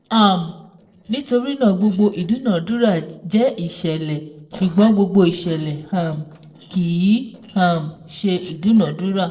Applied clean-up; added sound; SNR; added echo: neural separator model SepFormer DNS4.